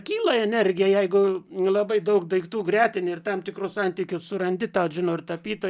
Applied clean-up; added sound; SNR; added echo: none; none; none; none.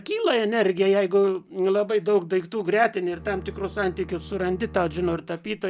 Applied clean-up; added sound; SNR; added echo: none; Bowed string instrument; 17 dB; none.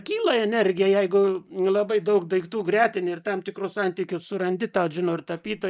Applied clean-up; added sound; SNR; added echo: neural mask model Resemble Enhance denoiser.